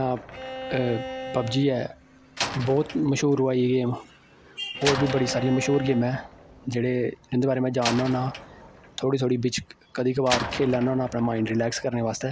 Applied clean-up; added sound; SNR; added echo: none; Bowed string instrument + Slam; 10 dB; none.